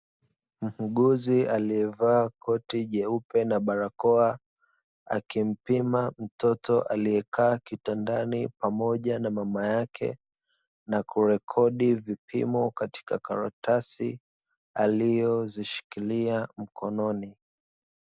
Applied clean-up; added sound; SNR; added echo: none; none; none; none.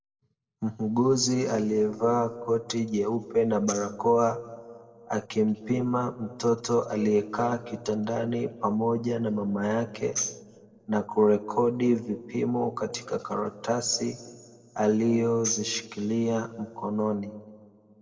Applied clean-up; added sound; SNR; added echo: neural separator model SepFormer DNS4.